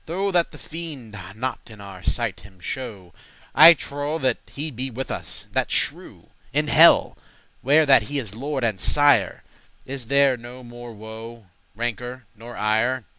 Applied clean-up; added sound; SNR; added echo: none; none; none; none.